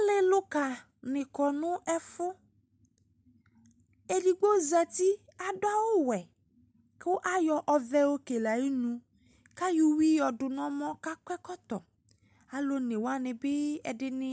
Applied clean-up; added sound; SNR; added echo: none; none; none; none.